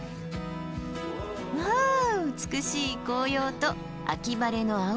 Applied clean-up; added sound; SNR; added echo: none; none; none; none.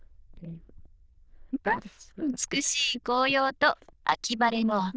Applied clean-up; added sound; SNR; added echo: neural diffusion model UNIVERSE++.